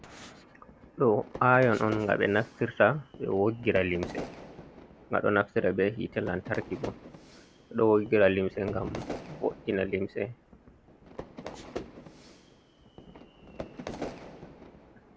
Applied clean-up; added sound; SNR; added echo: none; Fire / Fireworks; 15 dB; none.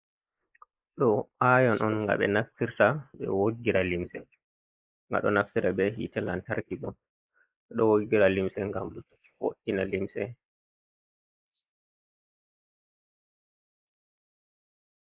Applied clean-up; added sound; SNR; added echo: neural mask model Resemble Enhance denoiser.